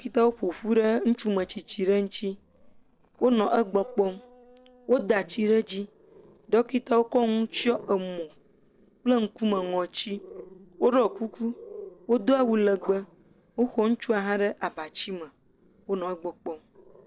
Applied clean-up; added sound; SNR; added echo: neural separator model SepFormer DNS4.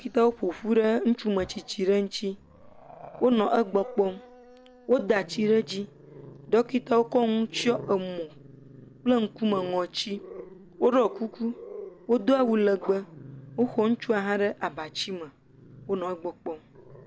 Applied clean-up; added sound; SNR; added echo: none; Growling; 19 dB; none.